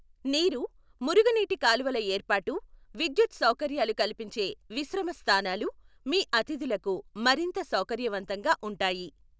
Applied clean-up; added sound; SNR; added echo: none; none; none; none.